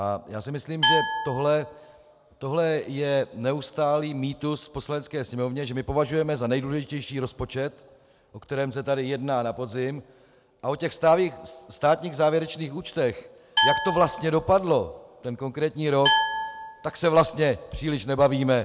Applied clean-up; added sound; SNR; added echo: none; Glass; -1 dB; none.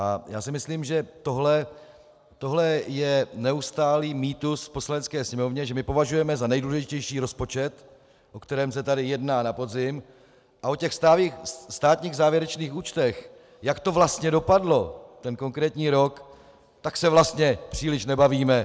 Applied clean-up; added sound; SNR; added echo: none; none; none; none.